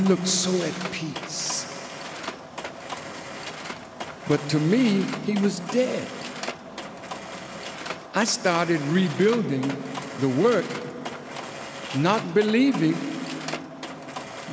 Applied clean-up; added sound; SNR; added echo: none; Mechanisms; 10 dB; none.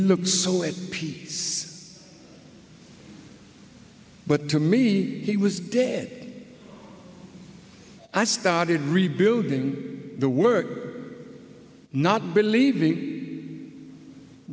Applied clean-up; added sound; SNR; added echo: none; none; none; none.